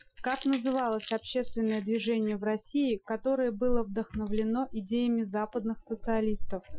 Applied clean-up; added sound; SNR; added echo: classical method Wiener filter.